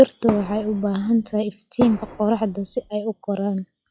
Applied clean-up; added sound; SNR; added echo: classical method log-MMSE.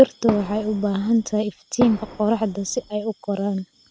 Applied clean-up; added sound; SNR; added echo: none; Fireworks; 11 dB; none.